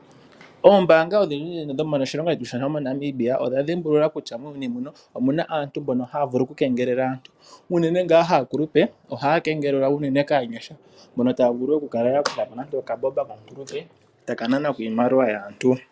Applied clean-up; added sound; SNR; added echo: none; none; none; none.